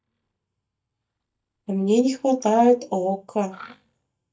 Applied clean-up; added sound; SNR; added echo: neural mask model DeepFilterNet 3.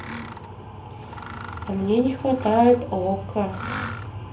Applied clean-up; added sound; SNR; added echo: none; Mechanisms; 14 dB; reverberation time 0.3 s.